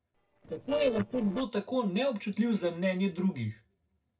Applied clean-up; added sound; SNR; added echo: neural separator model SepFormer DNS4.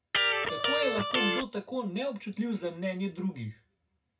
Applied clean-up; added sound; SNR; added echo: none; Electric guitar; -3 dB; reverberation time 0.2 s.